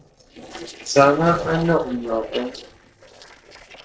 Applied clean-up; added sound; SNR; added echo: neural separator model SepFormer DNS4.